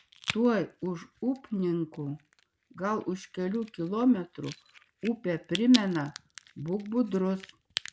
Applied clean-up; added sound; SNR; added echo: none; Crack; 14 dB; none.